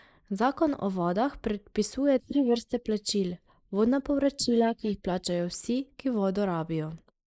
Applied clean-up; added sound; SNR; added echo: neural mask model Resemble Enhance denoiser.